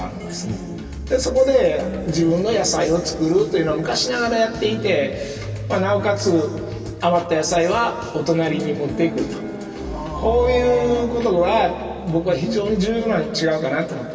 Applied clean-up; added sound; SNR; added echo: none; Bowed string instrument; 18 dB; reverberation time 2.9 s.